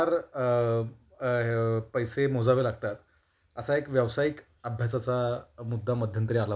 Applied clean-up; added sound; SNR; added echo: none; none; none; none.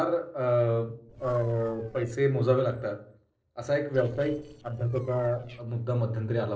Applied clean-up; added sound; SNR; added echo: neural separator model SepFormer DNS4.